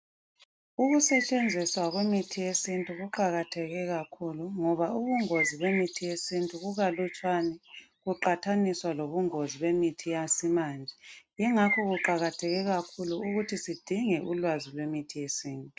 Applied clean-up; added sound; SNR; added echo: neural mask model RNNoise.